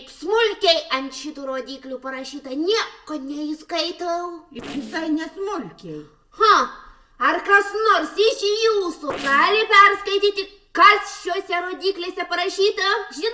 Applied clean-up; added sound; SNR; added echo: neural separator model SepFormer DNS4.